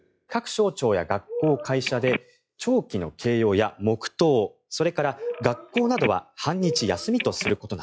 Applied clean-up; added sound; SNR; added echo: classical method log-MMSE.